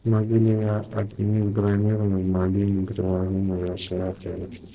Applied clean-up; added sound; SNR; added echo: neural separator model SepFormer DNS4.